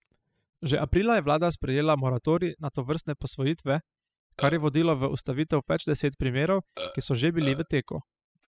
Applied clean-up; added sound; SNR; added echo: classical method spectral subtraction.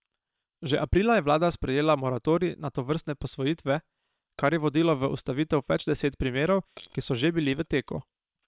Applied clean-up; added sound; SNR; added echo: neural separator model SepFormer WHAM!.